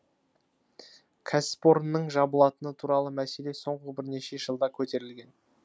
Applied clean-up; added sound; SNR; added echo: none; none; none; none.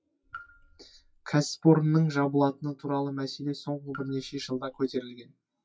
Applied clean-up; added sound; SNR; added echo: classical method WPE with log-MMSE.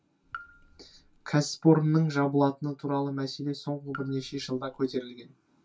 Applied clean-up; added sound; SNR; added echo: none; Raindrop / Drip; 20 dB; reverberation time 0.1 s.